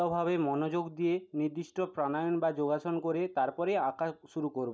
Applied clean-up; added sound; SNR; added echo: none; none; none; none.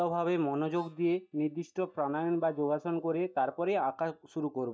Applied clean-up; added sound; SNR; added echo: neural mask model DeepFilterNet 3.